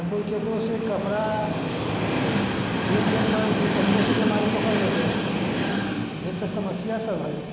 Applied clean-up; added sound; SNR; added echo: none; Train; -2 dB; none.